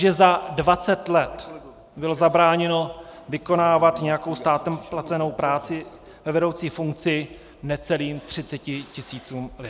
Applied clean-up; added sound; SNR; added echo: none; none; none; none.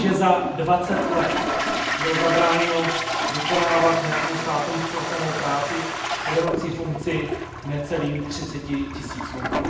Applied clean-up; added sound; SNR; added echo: none; Toilet flush; 2 dB; reverberation time 0.8 s.